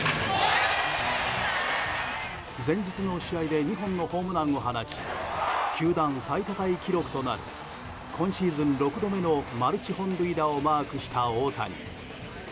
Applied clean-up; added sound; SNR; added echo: none; none; none; none.